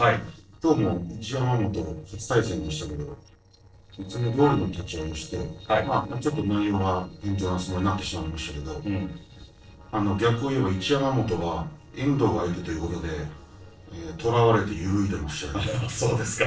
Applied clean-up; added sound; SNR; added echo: neural separator model SepFormer DNS4.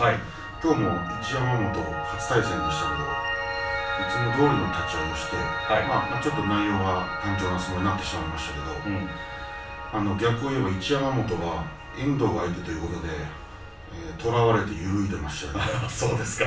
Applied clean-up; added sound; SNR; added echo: none; Piano; 6 dB; reverberation time 0.3 s.